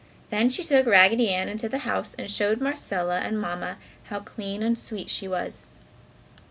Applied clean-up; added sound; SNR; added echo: none; none; none; none.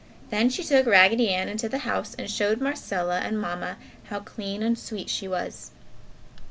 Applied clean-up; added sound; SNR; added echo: none; Wind; 18 dB; none.